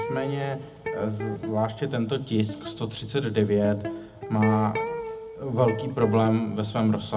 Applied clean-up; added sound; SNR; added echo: none; Electric guitar; 9 dB; reverberation time 0.4 s.